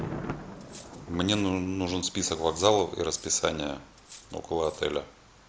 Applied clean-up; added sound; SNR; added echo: none; Thunder + Cutlery, silverware; 14 dB; none.